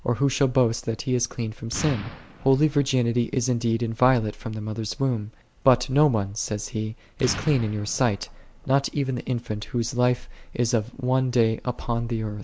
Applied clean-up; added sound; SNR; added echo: none; Explosion; 14 dB; none.